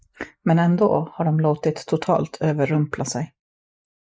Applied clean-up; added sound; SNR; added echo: neural mask model Resemble Enhance denoiser.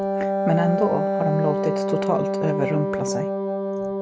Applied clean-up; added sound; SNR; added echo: none; Wind instrument, woodwind instrument; -2 dB; none.